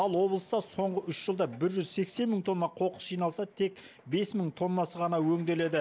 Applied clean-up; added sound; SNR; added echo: none; none; none; none.